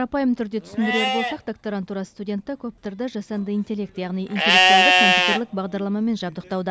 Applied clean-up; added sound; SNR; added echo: none; Livestock, farm animals, working animals; -3 dB; none.